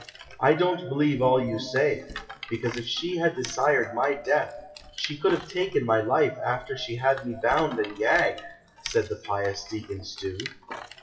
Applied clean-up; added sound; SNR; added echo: classical method WPE with log-MMSE.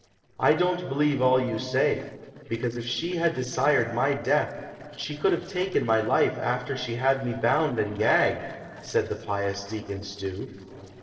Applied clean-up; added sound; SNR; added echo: neural separator model SepFormer DNS4.